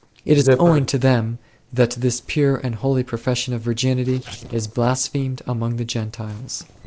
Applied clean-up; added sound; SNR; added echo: neural separator model SepFormer DNS4.